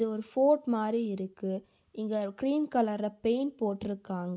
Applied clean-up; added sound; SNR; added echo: none; none; none; none.